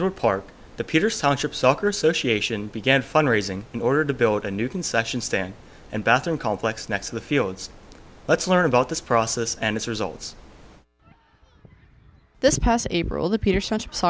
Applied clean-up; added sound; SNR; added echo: none; none; none; none.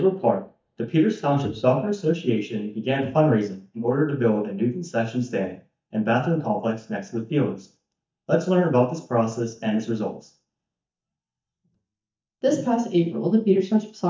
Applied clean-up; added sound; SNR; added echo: neural mask model DeepFilterNet 3.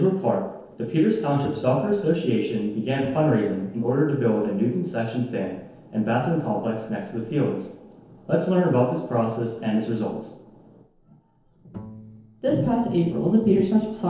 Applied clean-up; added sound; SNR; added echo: neural separator model SepFormer DNS4.